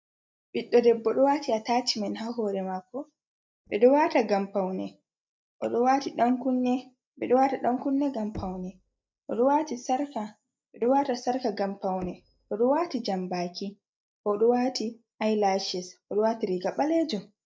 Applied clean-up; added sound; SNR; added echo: neural mask model DeepFilterNet 3.